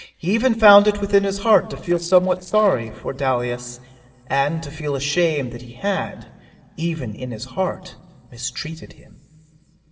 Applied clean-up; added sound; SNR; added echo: neural separator model SepFormer DNS4.